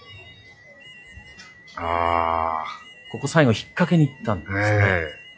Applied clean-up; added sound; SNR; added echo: classical method log-MMSE.